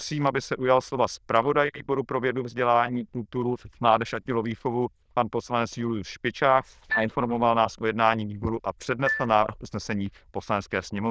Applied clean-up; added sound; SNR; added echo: neural diffusion model UNIVERSE++.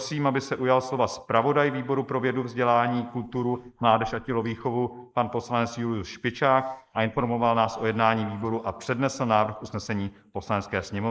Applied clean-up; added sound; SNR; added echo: neural mask model Resemble Enhance denoiser.